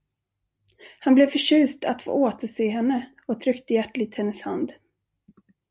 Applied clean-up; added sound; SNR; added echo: none; none; none; none.